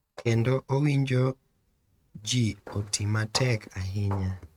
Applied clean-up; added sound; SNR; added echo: neural mask model RNNoise.